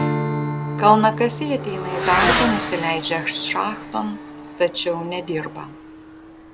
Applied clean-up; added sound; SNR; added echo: none; Motorcycle / Accelerating, revving, vroom + Strum; 3 dB; none.